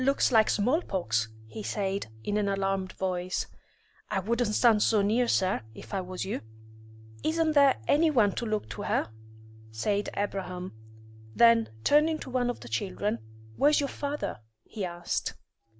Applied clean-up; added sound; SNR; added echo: none; Organ; 19 dB; none.